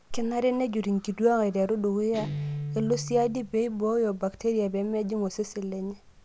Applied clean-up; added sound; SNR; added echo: none; Guitar; 10 dB; none.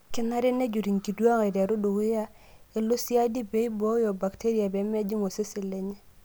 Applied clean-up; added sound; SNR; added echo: none; none; none; none.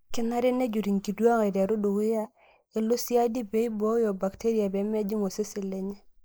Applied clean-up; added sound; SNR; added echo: neural mask model Resemble Enhance denoiser.